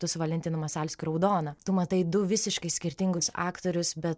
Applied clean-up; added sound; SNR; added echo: neural separator model SepFormer DNS4.